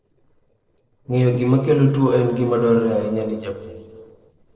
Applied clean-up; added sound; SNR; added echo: neural separator model SepFormer DNS4.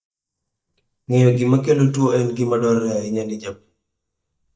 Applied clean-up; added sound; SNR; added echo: neural mask model DeepFilterNet 3.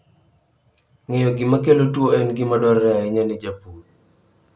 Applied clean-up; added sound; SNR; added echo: none; none; none; none.